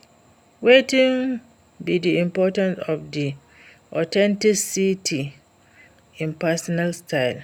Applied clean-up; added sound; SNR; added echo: none; none; none; none.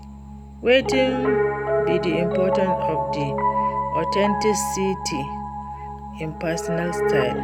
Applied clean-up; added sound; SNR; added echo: none; Piano; -1 dB; none.